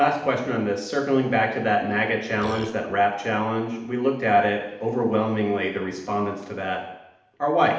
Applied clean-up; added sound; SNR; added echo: none; Burping, eructation; 8 dB; reverberation time 0.8 s.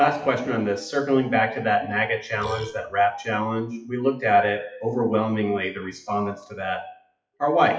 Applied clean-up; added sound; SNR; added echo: classical method WPE with log-MMSE.